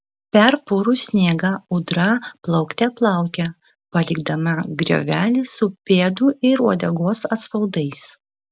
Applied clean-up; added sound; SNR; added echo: none; none; none; none.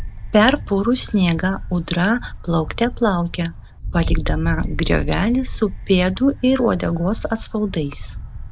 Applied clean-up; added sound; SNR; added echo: none; Wind; 7 dB; none.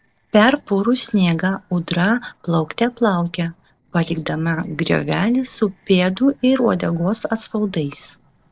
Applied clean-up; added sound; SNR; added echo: neural separator model SepFormer DNS4.